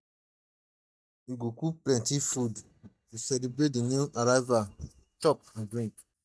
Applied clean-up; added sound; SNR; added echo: neural mask model DeepFilterNet 3.